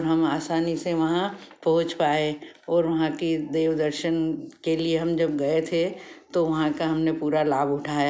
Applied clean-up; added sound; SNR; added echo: none; none; none; none.